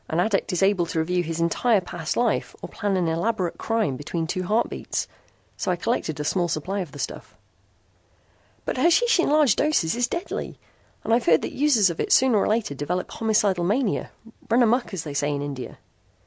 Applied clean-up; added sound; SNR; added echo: none; none; none; none.